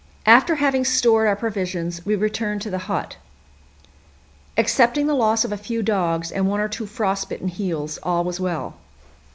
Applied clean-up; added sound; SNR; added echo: none; none; none; none.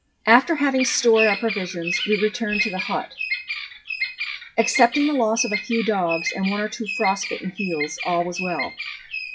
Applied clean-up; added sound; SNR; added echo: classical method WPE with log-MMSE.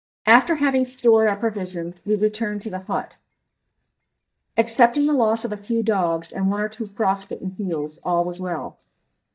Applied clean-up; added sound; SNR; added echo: neural mask model DeepFilterNet 3.